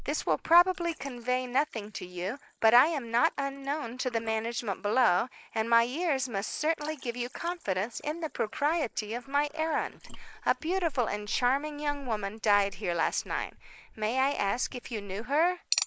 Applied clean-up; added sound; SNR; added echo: neural mask model Resemble Enhance denoiser.